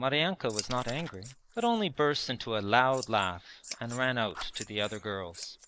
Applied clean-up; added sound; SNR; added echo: neural mask model Resemble Enhance denoiser.